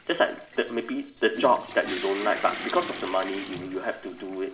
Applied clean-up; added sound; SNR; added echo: none; Toilet flush / Water; 12 dB; reverberation time 0.4 s.